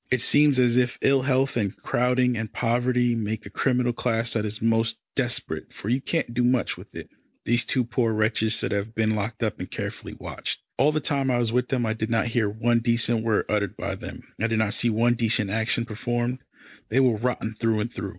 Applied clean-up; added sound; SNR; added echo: none; none; none; none.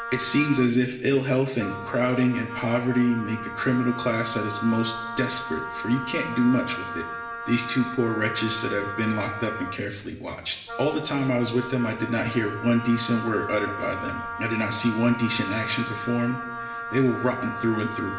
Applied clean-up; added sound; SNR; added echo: none; Wind instrument, woodwind instrument; 9 dB; reverberation time 1.2 s.